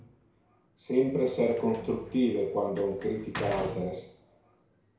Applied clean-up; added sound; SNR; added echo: none; Sliding door / Slam; 15 dB; reverberation time 0.6 s.